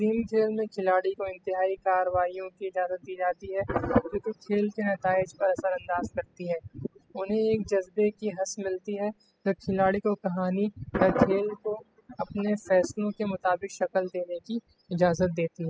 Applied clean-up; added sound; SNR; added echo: classical method spectral subtraction.